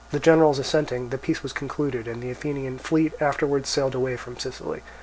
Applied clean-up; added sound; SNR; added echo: none; none; none; none.